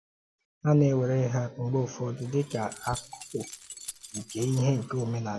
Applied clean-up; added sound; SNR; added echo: none; Keys jangling; 15 dB; none.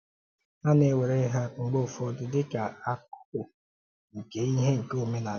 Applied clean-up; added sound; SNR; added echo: none; none; none; none.